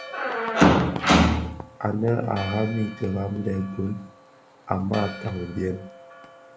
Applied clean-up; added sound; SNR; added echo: none; Church bell; 18 dB; none.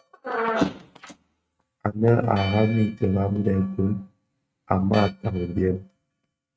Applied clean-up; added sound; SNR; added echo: neural mask model RNNoise.